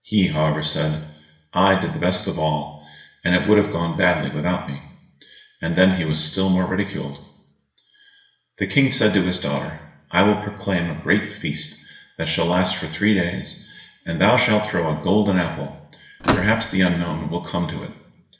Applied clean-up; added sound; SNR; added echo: none; Slam / Microwave oven; 2 dB; reverberation time 0.8 s.